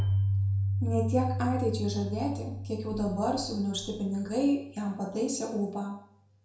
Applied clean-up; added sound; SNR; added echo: none; Keyboard (musical); 2 dB; reverberation time 0.5 s.